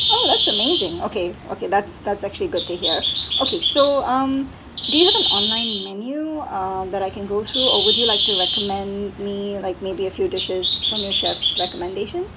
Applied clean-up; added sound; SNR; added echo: none; Bird; 0 dB; none.